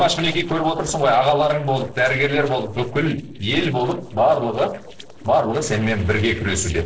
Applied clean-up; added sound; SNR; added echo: neural separator model SepFormer DNS4.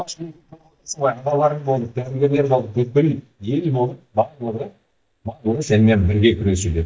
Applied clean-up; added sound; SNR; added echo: neural mask model DeepFilterNet 3.